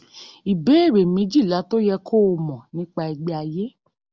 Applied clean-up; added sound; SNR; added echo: none; none; none; none.